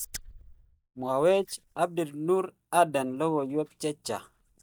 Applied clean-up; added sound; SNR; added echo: neural mask model DeepFilterNet 3.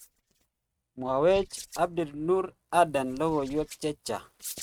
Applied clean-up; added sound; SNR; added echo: neural mask model RNNoise.